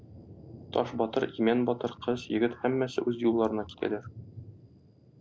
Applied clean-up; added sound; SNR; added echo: none; Thunder; 19 dB; none.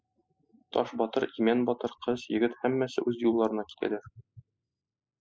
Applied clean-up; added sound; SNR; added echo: classical method spectral subtraction.